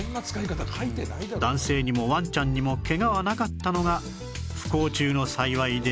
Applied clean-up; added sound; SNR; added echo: none; none; none; none.